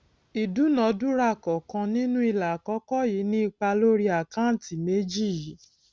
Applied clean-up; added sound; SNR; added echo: none; none; none; none.